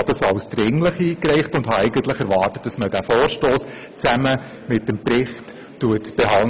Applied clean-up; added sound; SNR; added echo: none; none; none; none.